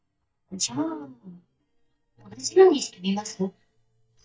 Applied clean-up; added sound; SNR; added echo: neural mask model DeepFilterNet 3.